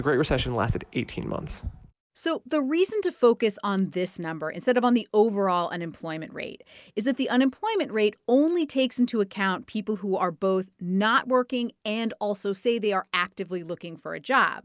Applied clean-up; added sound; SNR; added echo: none; none; none; none.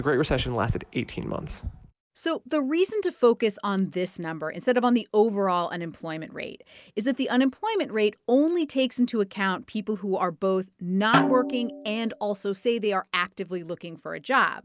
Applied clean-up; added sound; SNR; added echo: none; Snare drum; 5 dB; none.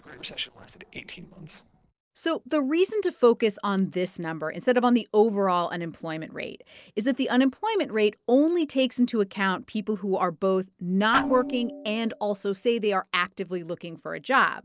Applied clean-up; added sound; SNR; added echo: neural separator model SepFormer DNS4.